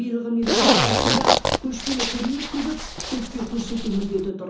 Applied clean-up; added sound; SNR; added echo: none; Zipper (clothing); -4 dB; reverberation time 0.6 s.